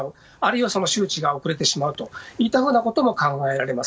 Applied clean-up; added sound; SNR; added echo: none; none; none; none.